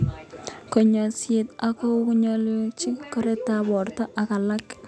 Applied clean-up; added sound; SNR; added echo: none; none; none; none.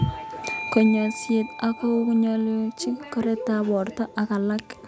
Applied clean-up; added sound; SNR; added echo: none; Bell / Doorbell; 14 dB; none.